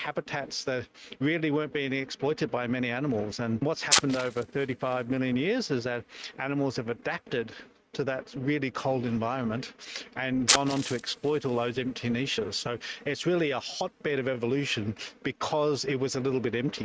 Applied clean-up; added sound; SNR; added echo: neural mask model RNNoise.